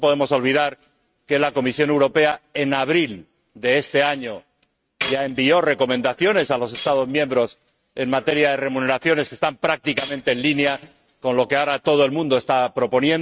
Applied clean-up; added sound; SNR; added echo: neural mask model RNNoise.